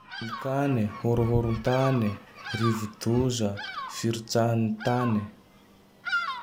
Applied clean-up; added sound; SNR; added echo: none; Bird vocalization, bird call, bird song; 11 dB; none.